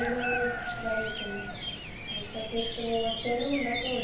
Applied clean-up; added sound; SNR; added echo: none; Bird vocalization, bird call, bird song; -1 dB; reverberation time 0.7 s.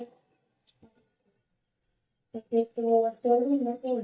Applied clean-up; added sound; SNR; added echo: neural mask model DeepFilterNet 3.